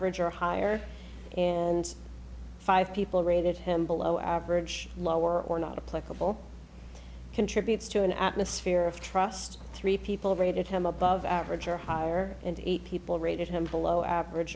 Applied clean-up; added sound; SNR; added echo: none; none; none; none.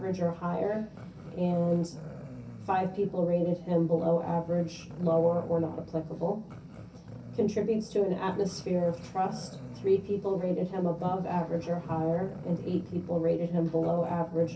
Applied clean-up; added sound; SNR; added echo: none; Growling; 17 dB; reverberation time 0.3 s.